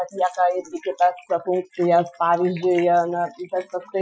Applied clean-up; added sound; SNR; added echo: classical method Wiener filter.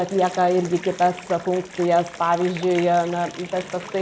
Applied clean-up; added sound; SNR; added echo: none; Water; 16 dB; none.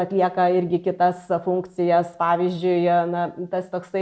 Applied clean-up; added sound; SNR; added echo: none; none; none; none.